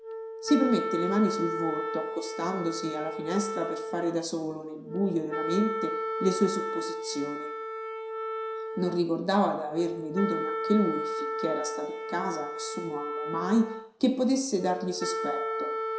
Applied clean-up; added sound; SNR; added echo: none; Wind instrument, woodwind instrument; 4 dB; reverberation time 0.7 s.